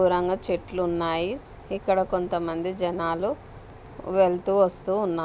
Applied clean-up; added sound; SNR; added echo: none; none; none; none.